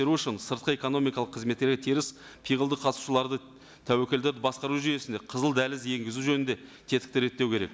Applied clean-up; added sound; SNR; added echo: none; none; none; none.